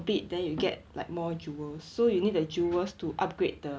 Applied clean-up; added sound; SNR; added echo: none; none; none; none.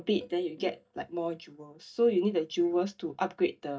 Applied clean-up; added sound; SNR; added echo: neural mask model DeepFilterNet 3.